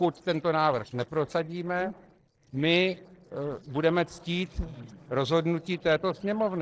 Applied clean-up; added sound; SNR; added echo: neural separator model SepFormer DNS4.